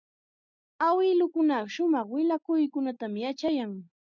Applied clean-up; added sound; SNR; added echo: none; none; none; none.